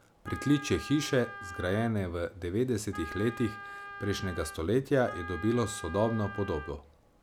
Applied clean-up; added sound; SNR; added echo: none; Wind instrument, woodwind instrument; 13 dB; none.